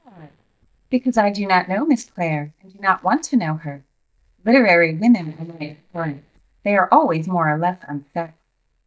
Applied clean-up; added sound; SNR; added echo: neural mask model DeepFilterNet 3.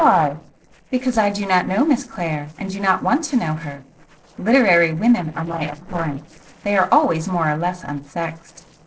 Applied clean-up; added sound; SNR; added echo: neural separator model SepFormer DNS4.